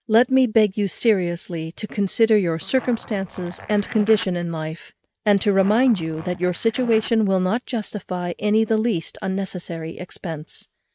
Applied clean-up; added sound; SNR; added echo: neural mask model RNNoise.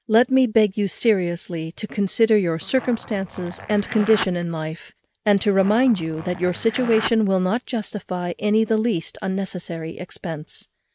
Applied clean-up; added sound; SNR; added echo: none; Zipper (clothing); 13 dB; none.